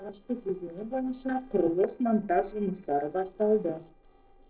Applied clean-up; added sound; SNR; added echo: neural separator model SepFormer DNS4.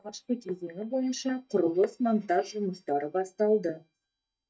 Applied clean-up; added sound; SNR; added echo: neural mask model DeepFilterNet 3.